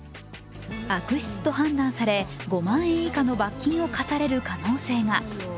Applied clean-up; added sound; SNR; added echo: none; none; none; none.